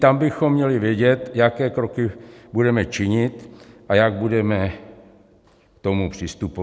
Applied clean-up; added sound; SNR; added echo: none; none; none; none.